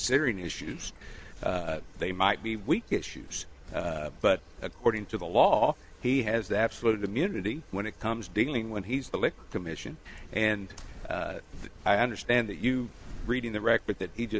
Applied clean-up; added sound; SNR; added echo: none; none; none; none.